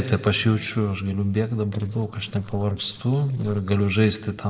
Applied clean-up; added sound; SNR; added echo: neural separator model SepFormer DNS4.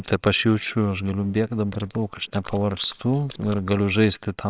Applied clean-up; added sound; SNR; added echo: neural separator model SepFormer WHAMR!.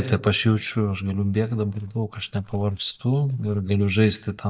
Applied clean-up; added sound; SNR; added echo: neural mask model DeepFilterNet 3.